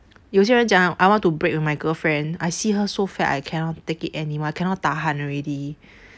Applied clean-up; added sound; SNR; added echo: none; none; none; none.